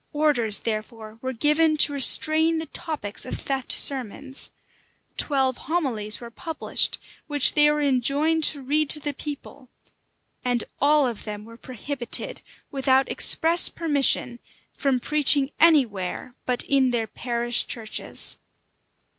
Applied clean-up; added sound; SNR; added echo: none; none; none; none.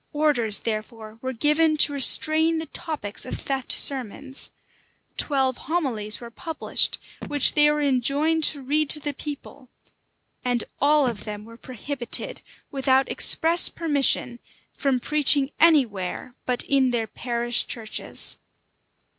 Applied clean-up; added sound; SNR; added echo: none; Telephone; 18 dB; none.